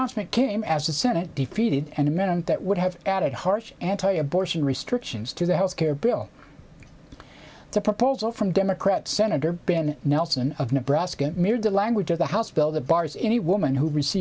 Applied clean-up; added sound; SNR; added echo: none; none; none; none.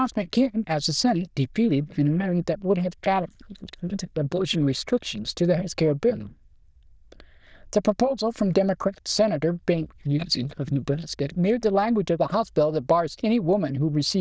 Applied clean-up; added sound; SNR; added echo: neural diffusion model UNIVERSE++.